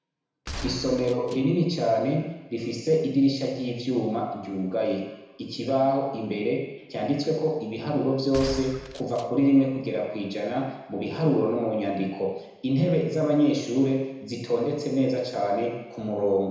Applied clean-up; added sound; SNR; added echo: none; Gunshot, gunfire; 13 dB; reverberation time 1.0 s.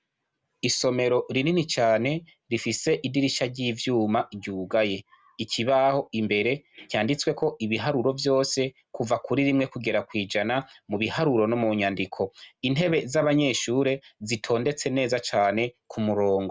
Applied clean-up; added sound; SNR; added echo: none; none; none; none.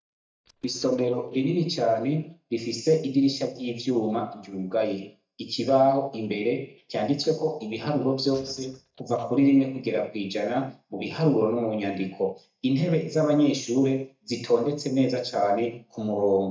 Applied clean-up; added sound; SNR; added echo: neural mask model DeepFilterNet 3.